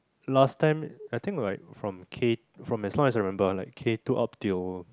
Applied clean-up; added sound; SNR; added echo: none; none; none; none.